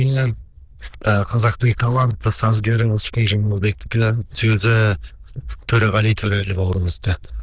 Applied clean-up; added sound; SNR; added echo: neural diffusion model UNIVERSE++.